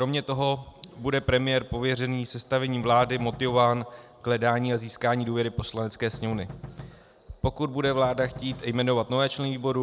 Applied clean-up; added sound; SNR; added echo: none; Knock; 17 dB; none.